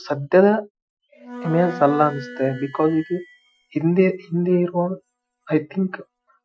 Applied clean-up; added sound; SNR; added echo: classical method Wiener filter.